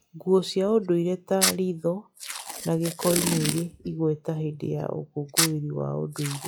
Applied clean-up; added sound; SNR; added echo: classical method log-MMSE.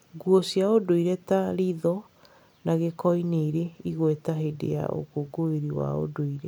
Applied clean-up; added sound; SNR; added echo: none; none; none; none.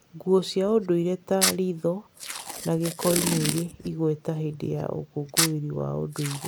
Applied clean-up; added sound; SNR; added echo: none; Packing tape, duct tape; 6 dB; none.